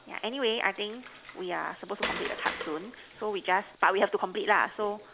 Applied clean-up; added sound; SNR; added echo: none; Water; 12 dB; none.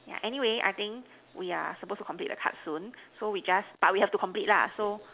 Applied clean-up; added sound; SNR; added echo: none; none; none; none.